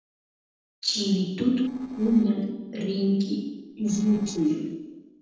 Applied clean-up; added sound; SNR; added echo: neural separator model SepFormer DNS4.